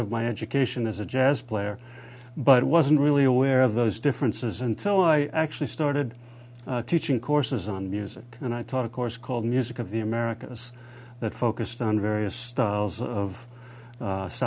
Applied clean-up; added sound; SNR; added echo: none; none; none; none.